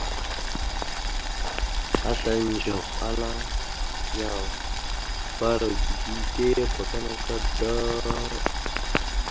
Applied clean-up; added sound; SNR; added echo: none; Boiling; -2 dB; none.